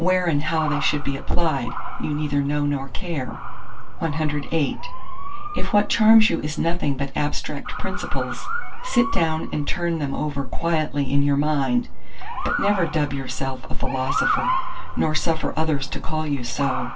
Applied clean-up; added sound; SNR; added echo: none; Motor vehicle (road) / Siren; 14 dB; reverberation time 0.2 s.